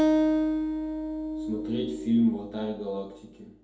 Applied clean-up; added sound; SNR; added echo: none; Acoustic guitar; -2 dB; reverberation time 2.2 s.